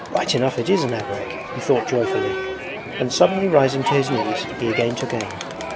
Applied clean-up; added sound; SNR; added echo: none; Crowd; 6 dB; none.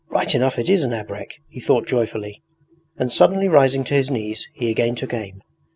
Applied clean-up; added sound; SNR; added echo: none; none; none; none.